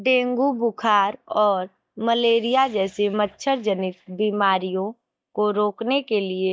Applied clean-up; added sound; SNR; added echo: neural mask model DeepFilterNet 3.